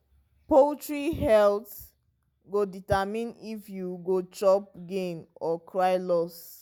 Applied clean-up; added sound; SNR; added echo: none; none; none; none.